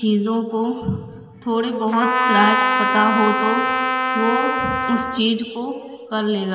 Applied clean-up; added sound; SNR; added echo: none; Trumpet; -1 dB; reverberation time 2.0 s.